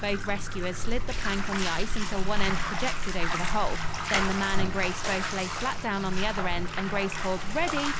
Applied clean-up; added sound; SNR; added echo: none; Bathtub (filling or washing); -5 dB; none.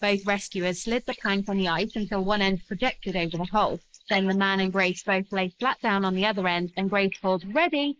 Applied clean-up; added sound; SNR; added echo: neural mask model Resemble Enhance denoiser.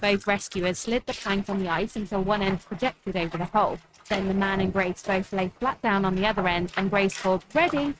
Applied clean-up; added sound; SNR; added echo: neural mask model RNNoise.